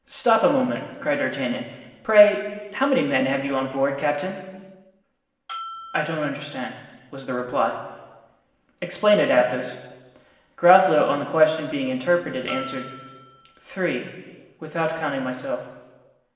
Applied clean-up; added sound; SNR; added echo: none; Bell; 14 dB; reverberation time 1.2 s.